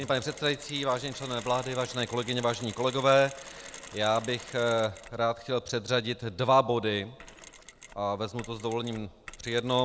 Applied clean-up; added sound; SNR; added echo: none; Mechanisms; 18 dB; none.